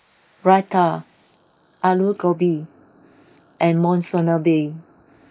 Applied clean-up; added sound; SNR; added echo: neural mask model Resemble Enhance denoiser.